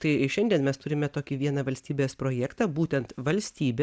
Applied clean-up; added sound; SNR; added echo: none; none; none; none.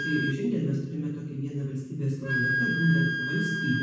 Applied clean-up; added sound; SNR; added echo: none; Wind instrument, woodwind instrument; 4 dB; reverberation time 1.1 s.